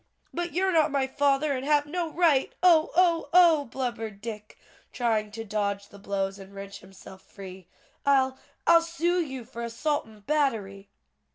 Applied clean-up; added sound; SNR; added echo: none; none; none; none.